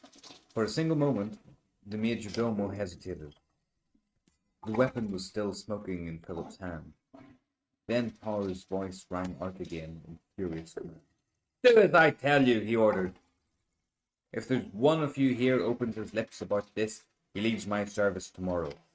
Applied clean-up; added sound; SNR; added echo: neural mask model RNNoise.